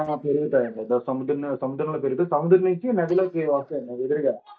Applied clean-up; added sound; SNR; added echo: neural mask model DeepFilterNet 3.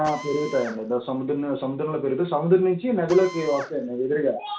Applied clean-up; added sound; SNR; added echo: none; Drill; 18 dB; reverberation time 0.3 s.